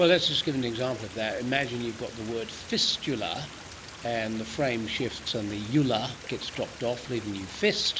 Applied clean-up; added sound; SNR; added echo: none; Stream; 14 dB; none.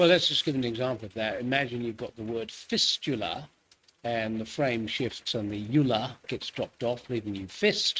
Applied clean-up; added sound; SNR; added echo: neural mask model RNNoise.